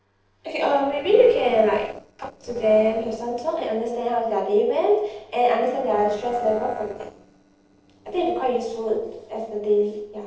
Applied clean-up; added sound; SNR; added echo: neural separator model SepFormer DNS4.